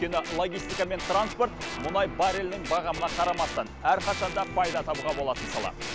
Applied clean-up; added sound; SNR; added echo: none; Guitar; 9 dB; none.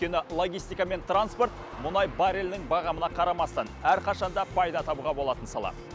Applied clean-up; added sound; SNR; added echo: none; none; none; none.